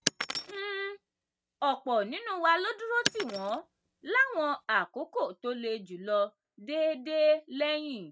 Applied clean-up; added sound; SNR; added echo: neural mask model RNNoise.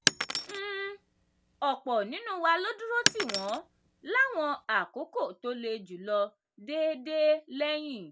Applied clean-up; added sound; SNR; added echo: none; Shatter; 3 dB; none.